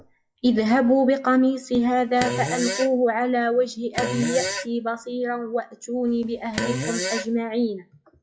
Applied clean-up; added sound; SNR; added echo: classical method WPE with log-MMSE.